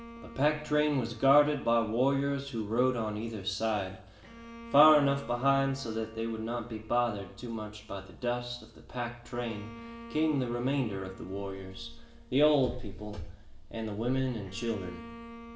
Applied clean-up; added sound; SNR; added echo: none; Bowed string instrument; 19 dB; reverberation time 0.7 s.